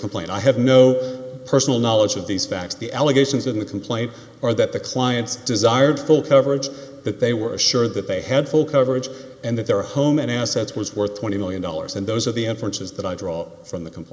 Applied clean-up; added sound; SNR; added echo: none; none; none; none.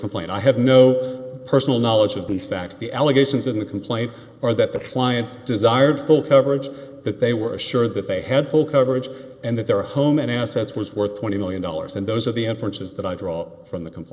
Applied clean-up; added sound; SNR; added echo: neural separator model SepFormer DNS4.